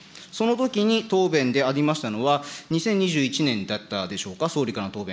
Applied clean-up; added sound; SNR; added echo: none; none; none; none.